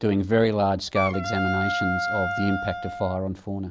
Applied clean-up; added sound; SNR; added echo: none; Wind instrument, woodwind instrument; 5 dB; none.